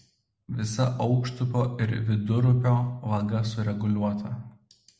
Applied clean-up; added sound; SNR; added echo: none; none; none; none.